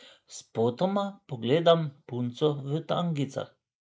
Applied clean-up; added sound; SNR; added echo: neural mask model Resemble Enhance denoiser.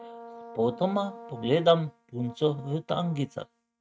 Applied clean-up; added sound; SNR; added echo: neural mask model RNNoise.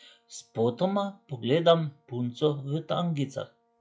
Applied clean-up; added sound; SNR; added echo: classical method log-MMSE.